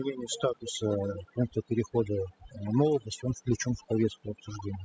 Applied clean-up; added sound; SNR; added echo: classical method spectral subtraction.